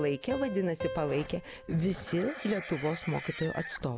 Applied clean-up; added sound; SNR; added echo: none; Piano + Livestock, farm animals, working animals; 9 dB; none.